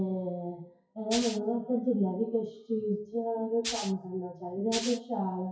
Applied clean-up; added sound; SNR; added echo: classical method WPE with log-MMSE.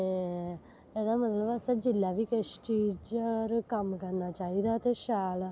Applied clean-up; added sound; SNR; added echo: none; none; none; none.